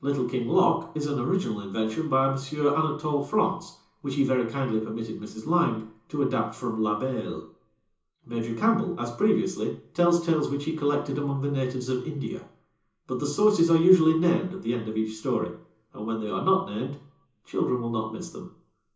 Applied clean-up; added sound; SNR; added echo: none; none; none; reverberation time 0.6 s.